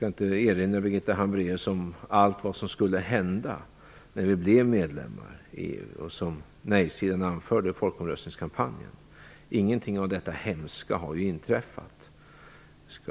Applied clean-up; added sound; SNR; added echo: none; none; none; none.